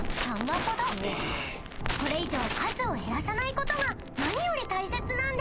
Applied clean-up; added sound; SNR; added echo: none; Thunder + Crackle; 2 dB; none.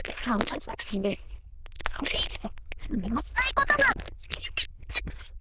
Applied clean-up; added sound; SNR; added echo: neural diffusion model UNIVERSE++.